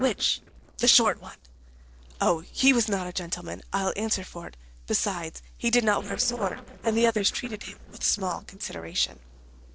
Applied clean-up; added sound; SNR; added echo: neural separator model SepFormer DNS4.